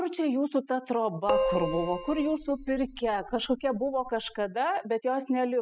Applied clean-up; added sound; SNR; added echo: classical method spectral subtraction.